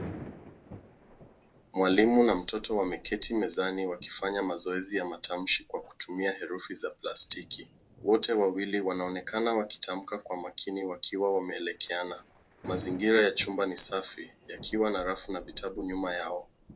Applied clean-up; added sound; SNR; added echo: none; Thunder / Rain; 18 dB; none.